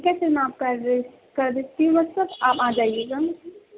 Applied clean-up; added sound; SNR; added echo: none; none; none; none.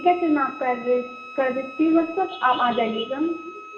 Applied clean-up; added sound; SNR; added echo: none; Wind instrument, woodwind instrument; 16 dB; reverberation time 0.6 s.